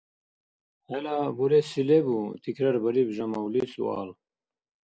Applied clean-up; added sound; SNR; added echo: none; none; none; none.